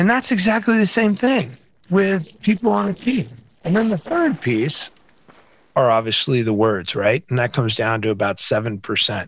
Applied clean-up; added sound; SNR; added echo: neural separator model SepFormer DNS4.